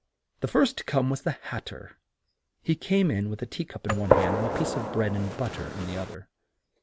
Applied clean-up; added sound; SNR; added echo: none; Gunshot, gunfire; -1 dB; none.